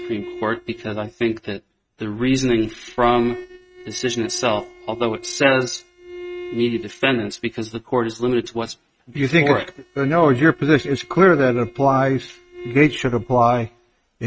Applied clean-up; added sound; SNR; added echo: neural mask model RNNoise.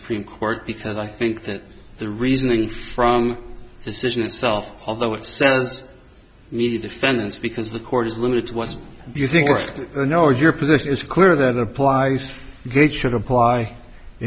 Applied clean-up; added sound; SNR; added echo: none; none; none; none.